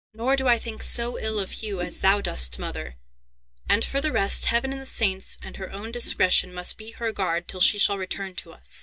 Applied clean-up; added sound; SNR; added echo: neural mask model DeepFilterNet 3.